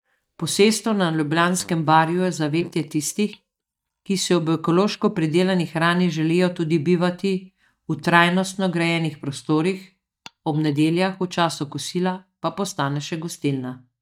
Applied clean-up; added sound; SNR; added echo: neural mask model DeepFilterNet 3.